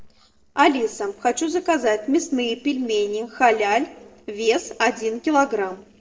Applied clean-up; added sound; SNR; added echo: neural separator model SepFormer DNS4.